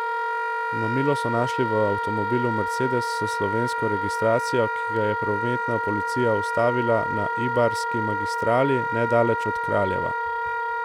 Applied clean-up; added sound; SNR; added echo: none; Wind instrument, woodwind instrument; 1 dB; none.